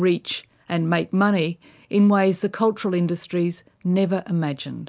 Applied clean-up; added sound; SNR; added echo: none; none; none; none.